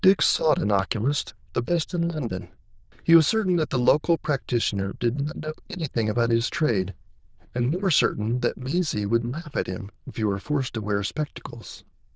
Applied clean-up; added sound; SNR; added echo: neural diffusion model UNIVERSE++.